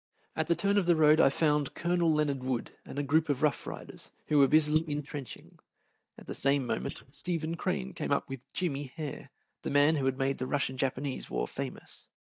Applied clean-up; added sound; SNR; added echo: neural mask model DeepFilterNet 3.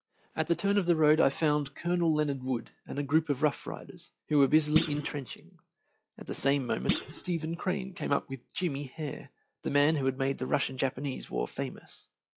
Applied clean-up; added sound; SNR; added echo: classical method log-MMSE.